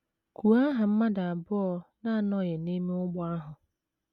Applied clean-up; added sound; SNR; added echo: none; none; none; none.